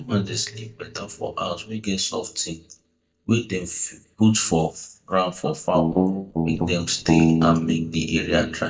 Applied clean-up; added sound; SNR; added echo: neural mask model DeepFilterNet 3.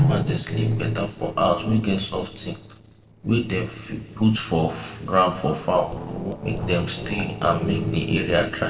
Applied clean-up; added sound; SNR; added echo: neural separator model SepFormer DNS4.